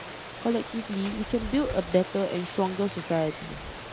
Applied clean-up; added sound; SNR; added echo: none; Rain; 10 dB; none.